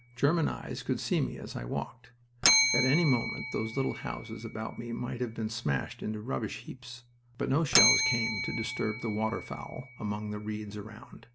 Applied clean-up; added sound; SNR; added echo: none; Bell; 2 dB; none.